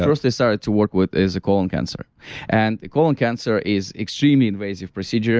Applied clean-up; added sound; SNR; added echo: none; none; none; none.